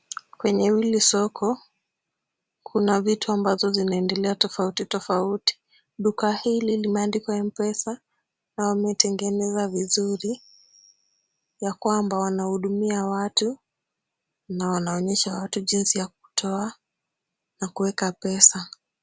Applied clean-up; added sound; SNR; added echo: none; none; none; none.